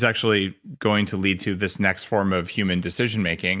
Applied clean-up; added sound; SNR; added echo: none; none; none; none.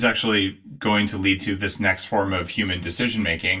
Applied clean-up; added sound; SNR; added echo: none; none; none; reverberation time 0.2 s.